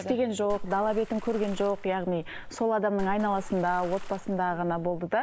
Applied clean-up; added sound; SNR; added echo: none; Water / Splash, splatter; 11 dB; none.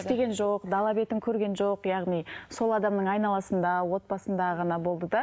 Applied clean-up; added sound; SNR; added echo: none; none; none; none.